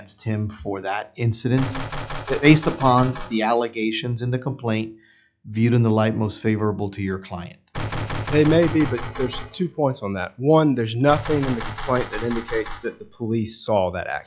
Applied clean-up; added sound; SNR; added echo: classical method log-MMSE.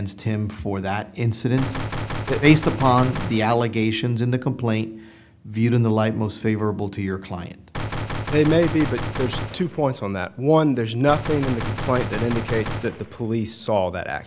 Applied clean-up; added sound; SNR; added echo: none; Gunshot, gunfire; 7 dB; none.